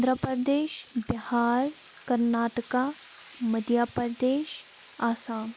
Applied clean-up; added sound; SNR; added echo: none; Bathtub (filling or washing); 19 dB; none.